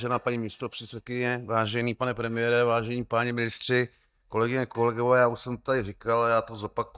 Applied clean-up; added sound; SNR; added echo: neural mask model DeepFilterNet 3.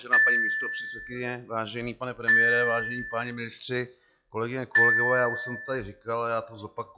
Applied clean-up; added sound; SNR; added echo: classical method log-MMSE.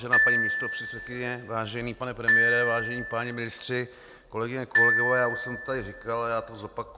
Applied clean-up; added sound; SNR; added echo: none; Glockenspiel; -3 dB; none.